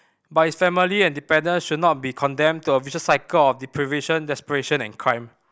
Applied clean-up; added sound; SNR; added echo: none; none; none; none.